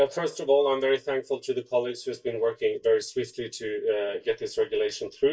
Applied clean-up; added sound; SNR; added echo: neural mask model DeepFilterNet 3.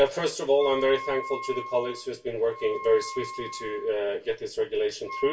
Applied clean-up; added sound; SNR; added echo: none; Wind instrument, woodwind instrument; 12 dB; reverberation time 0.2 s.